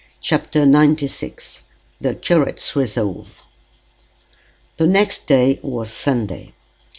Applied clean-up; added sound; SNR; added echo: none; none; none; none.